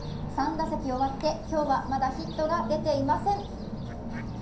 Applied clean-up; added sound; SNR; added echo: none; Fowl; 11 dB; reverberation time 0.6 s.